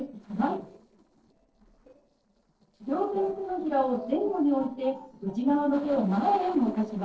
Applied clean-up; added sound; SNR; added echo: neural separator model SepFormer DNS4.